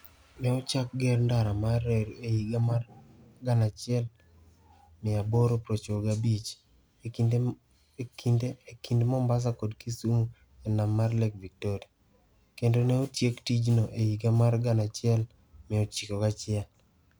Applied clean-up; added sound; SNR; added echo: none; none; none; none.